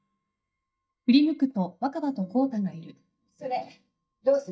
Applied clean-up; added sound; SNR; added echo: neural mask model DeepFilterNet 3.